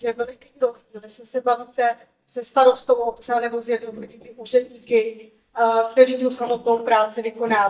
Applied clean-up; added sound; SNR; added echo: neural mask model DeepFilterNet 3.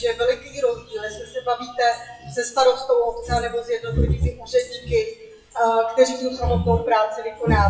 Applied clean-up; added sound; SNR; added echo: classical method WPE with log-MMSE.